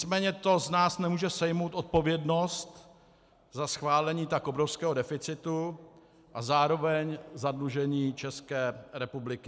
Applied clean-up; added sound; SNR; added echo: none; none; none; none.